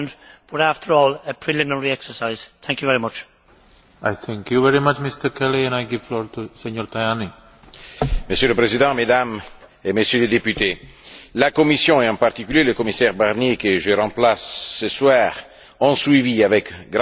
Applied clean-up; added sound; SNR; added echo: none; none; none; none.